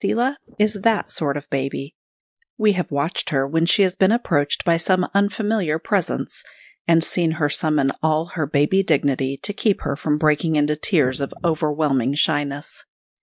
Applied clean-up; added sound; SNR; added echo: neural mask model DeepFilterNet 3.